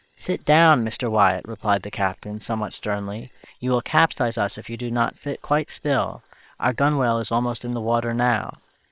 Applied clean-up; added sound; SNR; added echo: neural separator model SepFormer WHAM!.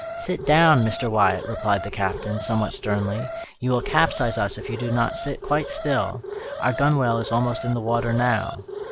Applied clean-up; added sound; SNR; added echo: none; Alarm; 10 dB; none.